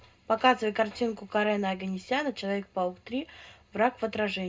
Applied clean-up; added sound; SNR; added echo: none; none; none; reverberation time 0.2 s.